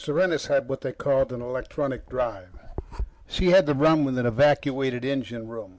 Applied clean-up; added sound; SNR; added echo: none; none; none; none.